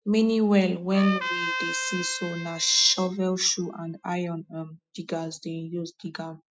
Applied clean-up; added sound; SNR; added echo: classical method spectral subtraction.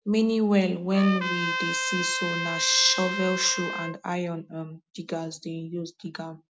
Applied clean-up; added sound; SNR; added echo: none; Trumpet; 4 dB; none.